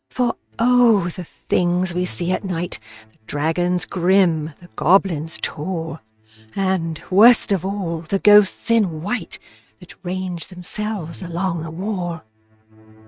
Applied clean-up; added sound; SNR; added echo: neural mask model RNNoise.